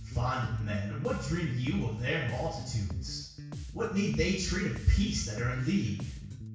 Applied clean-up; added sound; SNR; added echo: none; Bass guitar; 10 dB; reverberation time 0.6 s.